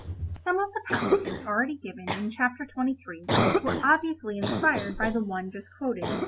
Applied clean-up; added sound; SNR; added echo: none; Cough; 2 dB; none.